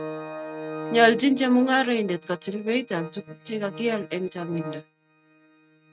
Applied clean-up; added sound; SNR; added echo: neural mask model RNNoise.